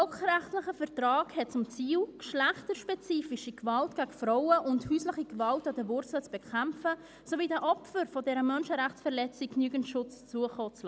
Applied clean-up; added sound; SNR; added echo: none; none; none; none.